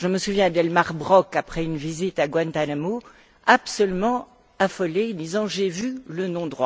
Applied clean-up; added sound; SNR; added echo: none; none; none; none.